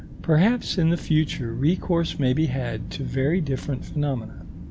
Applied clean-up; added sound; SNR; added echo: none; Wind; 11 dB; none.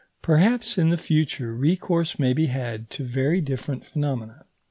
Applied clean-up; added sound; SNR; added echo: none; none; none; none.